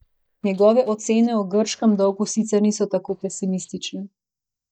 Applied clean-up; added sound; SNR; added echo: neural mask model DeepFilterNet 3.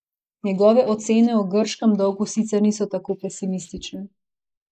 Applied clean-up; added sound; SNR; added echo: neural mask model Resemble Enhance denoiser.